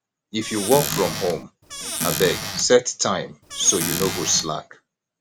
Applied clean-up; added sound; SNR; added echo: none; Squeak / Cupboard open or close; 5 dB; none.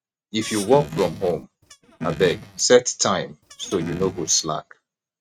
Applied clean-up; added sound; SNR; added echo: neural mask model RNNoise.